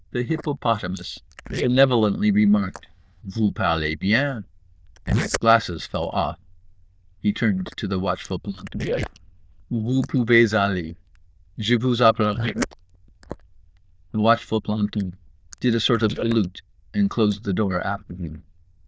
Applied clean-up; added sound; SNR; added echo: neural diffusion model UNIVERSE++.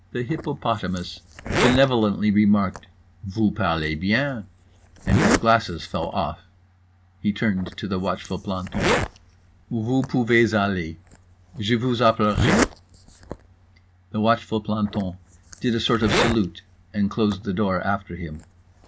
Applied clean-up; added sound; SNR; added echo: none; Zipper (clothing); 6 dB; none.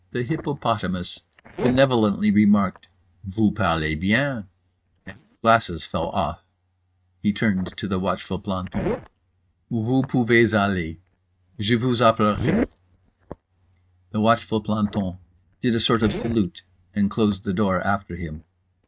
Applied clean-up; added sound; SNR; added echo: neural mask model RNNoise.